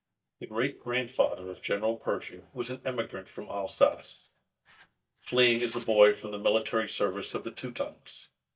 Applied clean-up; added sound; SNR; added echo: neural mask model DeepFilterNet 3.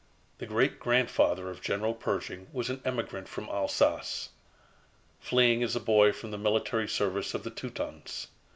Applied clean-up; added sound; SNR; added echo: none; none; none; none.